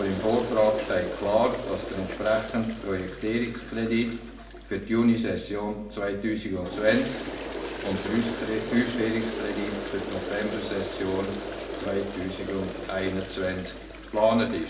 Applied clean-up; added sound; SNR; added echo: none; Toilet flush; 9 dB; reverberation time 0.7 s.